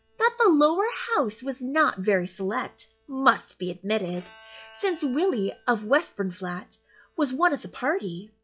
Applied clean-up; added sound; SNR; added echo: classical method log-MMSE.